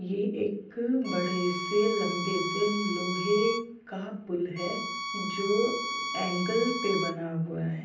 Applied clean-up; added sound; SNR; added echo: none; Bowed string instrument; 5 dB; reverberation time 0.6 s.